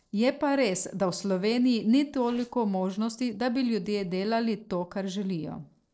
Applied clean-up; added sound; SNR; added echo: neural separator model SepFormer DNS4.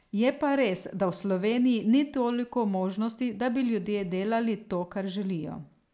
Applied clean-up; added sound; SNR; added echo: none; none; none; none.